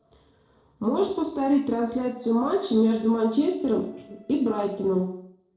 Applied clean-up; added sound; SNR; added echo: neural separator model SepFormer DNS4.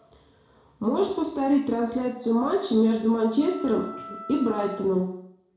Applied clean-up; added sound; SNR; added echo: none; Wind instrument, woodwind instrument; 16 dB; reverberation time 0.6 s.